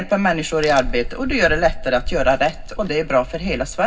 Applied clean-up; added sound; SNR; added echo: none; Crack; 8 dB; reverberation time 0.4 s.